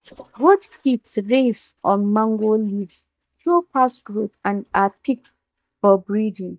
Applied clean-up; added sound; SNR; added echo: neural mask model DeepFilterNet 3.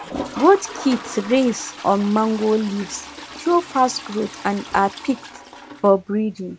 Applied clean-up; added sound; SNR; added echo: none; Toilet flush; 14 dB; none.